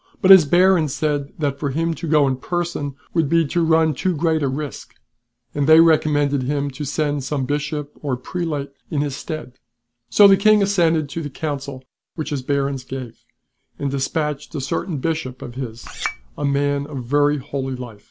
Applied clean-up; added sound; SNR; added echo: none; Chink, clink; 11 dB; none.